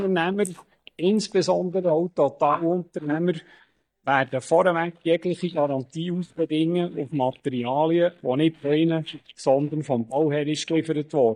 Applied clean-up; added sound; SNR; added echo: neural mask model DeepFilterNet 3.